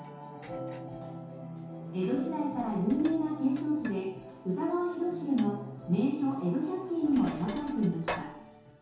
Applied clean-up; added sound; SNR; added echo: none; Sink (filling or washing); 17 dB; reverberation time 0.8 s.